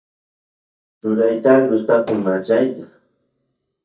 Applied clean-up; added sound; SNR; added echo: neural mask model DeepFilterNet 3.